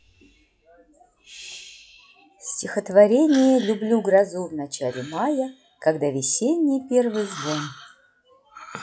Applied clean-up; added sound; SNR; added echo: classical method log-MMSE.